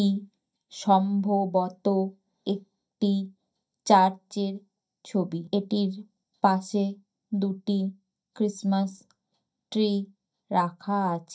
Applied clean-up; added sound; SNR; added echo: neural mask model DeepFilterNet 3.